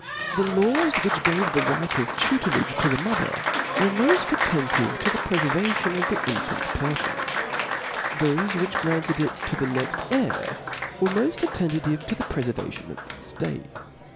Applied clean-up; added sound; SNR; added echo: none; Applause; 2 dB; none.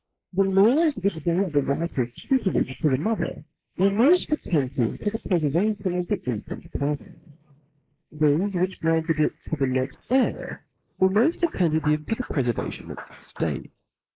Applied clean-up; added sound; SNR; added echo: neural mask model Resemble Enhance denoiser.